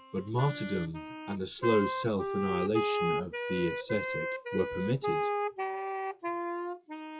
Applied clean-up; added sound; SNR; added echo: classical method WPE with log-MMSE.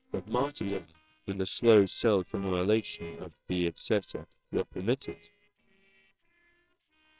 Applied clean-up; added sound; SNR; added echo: neural separator model SepFormer WHAMR!.